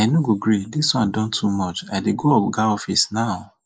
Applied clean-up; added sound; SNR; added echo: neural mask model Resemble Enhance denoiser.